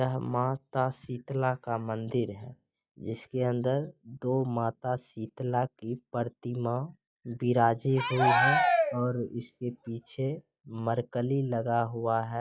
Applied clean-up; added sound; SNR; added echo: classical method log-MMSE.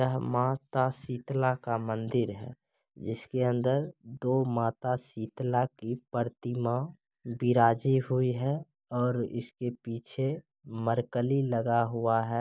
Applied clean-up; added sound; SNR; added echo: none; none; none; none.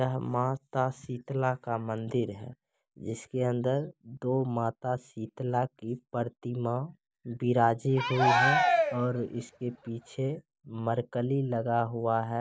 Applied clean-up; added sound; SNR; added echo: none; Cheering; -2 dB; none.